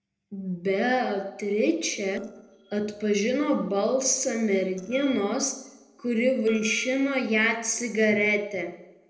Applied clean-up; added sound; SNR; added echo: neural separator model SepFormer DNS4.